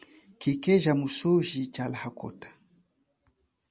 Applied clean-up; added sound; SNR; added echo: none; none; none; none.